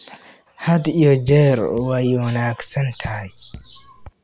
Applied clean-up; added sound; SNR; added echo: none; Raindrop / Drip; 18 dB; none.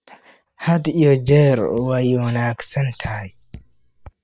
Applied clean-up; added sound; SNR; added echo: neural mask model DeepFilterNet 3.